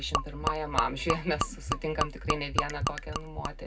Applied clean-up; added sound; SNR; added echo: none; Gurgling / Liquid; -2 dB; reverberation time 0.3 s.